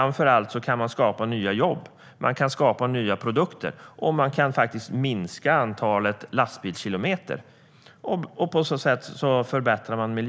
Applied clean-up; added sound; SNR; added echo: none; none; none; none.